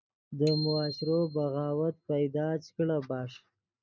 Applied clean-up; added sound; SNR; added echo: neural mask model RNNoise.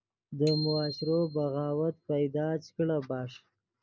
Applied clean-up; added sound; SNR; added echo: none; Bicycle bell; 14 dB; none.